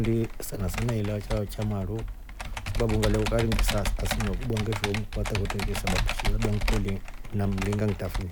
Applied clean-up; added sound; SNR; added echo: none; Computer keyboard; 0 dB; none.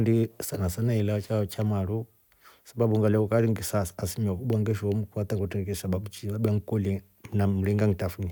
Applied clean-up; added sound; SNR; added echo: none; none; none; none.